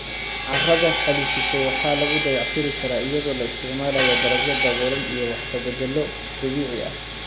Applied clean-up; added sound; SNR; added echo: none; Sawing + Hi-hat; -2 dB; none.